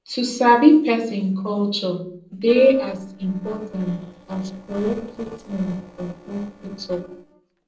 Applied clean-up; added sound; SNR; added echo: neural separator model SepFormer DNS4.